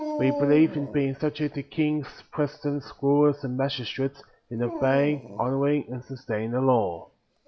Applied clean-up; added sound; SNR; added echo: none; Dog; 12 dB; none.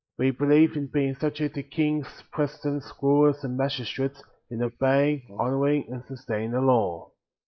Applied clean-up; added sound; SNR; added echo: neural mask model Resemble Enhance denoiser.